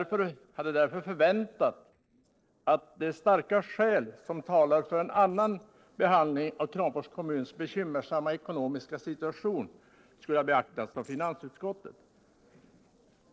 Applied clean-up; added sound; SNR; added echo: neural separator model SepFormer DNS4.